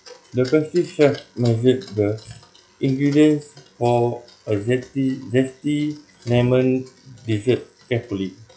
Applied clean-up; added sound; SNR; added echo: classical method log-MMSE.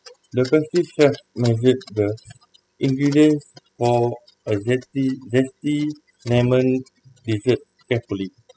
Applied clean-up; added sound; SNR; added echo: classical method spectral subtraction.